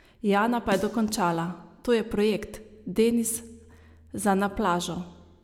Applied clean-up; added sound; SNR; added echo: none; Snare drum; 17 dB; none.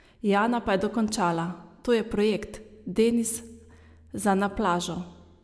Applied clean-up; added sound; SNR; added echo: none; none; none; none.